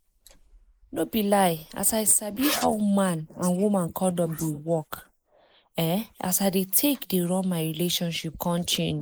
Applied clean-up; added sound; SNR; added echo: neural mask model Resemble Enhance denoiser.